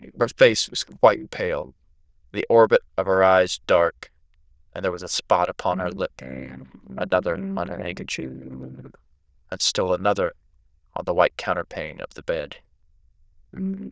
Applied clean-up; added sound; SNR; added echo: neural diffusion model UNIVERSE++.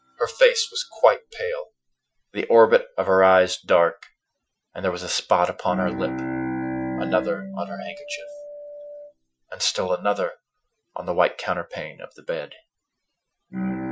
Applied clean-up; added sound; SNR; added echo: classical method Wiener filter.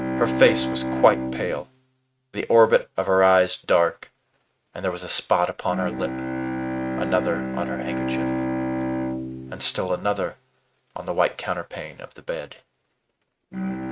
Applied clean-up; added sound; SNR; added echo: neural mask model RNNoise.